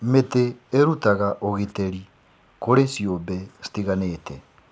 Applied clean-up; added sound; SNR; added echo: none; none; none; none.